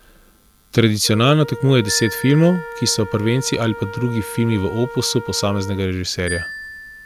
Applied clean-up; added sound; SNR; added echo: none; Wind instrument, woodwind instrument + Marimba, xylophone; 13 dB; none.